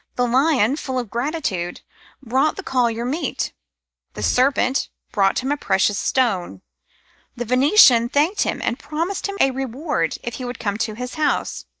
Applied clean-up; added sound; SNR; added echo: neural mask model DeepFilterNet 3.